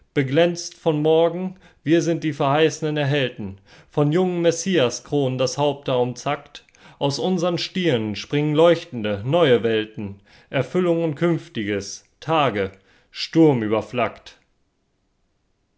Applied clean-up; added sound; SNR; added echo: none; none; none; none.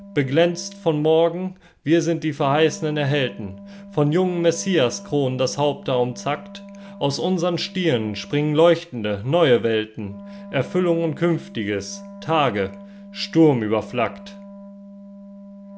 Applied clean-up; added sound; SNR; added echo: none; Wind instrument, woodwind instrument; 18 dB; none.